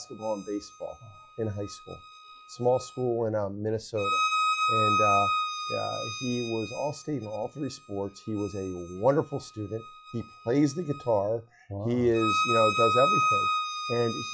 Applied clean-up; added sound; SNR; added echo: classical method log-MMSE.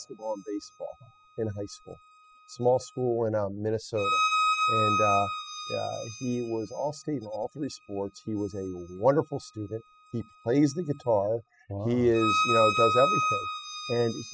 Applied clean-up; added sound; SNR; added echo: classical method spectral subtraction.